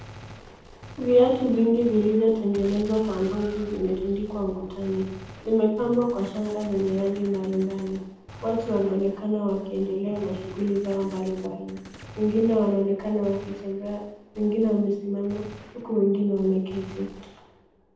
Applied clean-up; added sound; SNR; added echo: none; Gunshot, gunfire; 19 dB; reverberation time 0.8 s.